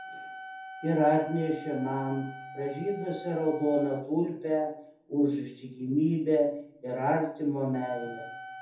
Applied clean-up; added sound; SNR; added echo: none; Wind instrument, woodwind instrument; 16 dB; reverberation time 0.6 s.